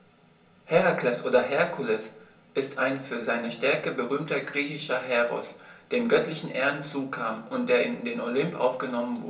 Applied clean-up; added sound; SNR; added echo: none; none; none; reverberation time 0.3 s.